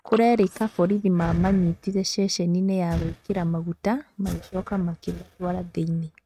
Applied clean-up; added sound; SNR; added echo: neural mask model RNNoise.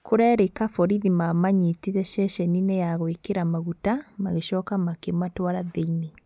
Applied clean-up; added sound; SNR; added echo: none; none; none; none.